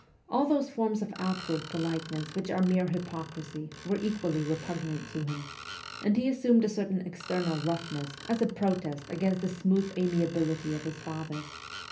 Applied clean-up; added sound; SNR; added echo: none; Screech; 16 dB; reverberation time 0.3 s.